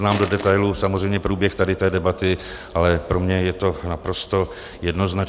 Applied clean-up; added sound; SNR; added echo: none; Crushing; 9 dB; none.